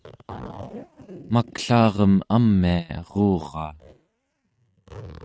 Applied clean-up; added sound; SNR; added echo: neural mask model RNNoise.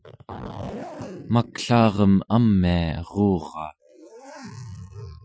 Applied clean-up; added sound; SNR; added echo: classical method Wiener filter.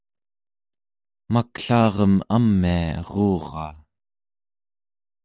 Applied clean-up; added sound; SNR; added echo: none; none; none; none.